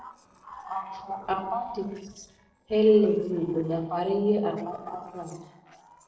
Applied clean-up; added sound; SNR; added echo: neural separator model SepFormer DNS4.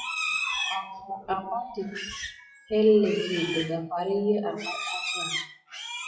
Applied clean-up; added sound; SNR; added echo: classical method WPE with log-MMSE.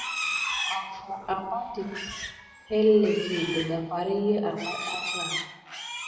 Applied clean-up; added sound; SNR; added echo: none; Livestock, farm animals, working animals; 6 dB; reverberation time 1.0 s.